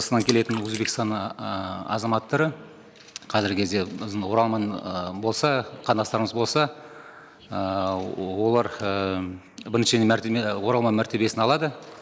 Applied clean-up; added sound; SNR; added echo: neural mask model Resemble Enhance denoiser.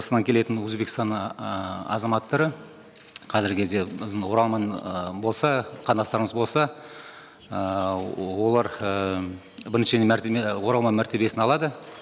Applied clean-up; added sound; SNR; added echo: none; none; none; none.